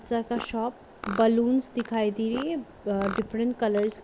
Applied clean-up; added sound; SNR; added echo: none; Fart; 14 dB; none.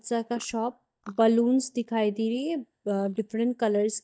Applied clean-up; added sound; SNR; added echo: neural mask model DeepFilterNet 3.